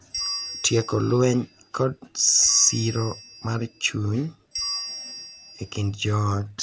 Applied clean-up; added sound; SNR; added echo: none; Bell; 11 dB; none.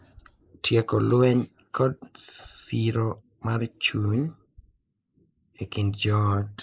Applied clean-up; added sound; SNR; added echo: neural mask model Resemble Enhance denoiser.